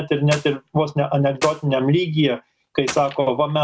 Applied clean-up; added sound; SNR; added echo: none; Clapping; 12 dB; none.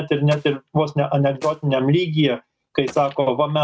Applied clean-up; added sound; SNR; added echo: neural mask model RNNoise.